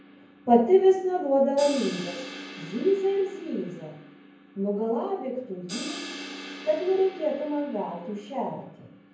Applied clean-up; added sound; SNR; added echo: none; Crash cymbal; 16 dB; reverberation time 0.9 s.